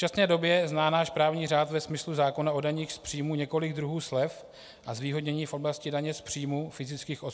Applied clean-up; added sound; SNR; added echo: none; none; none; none.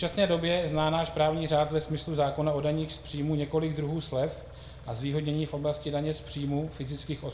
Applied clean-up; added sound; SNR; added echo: none; Idling / Car; 17 dB; reverberation time 0.9 s.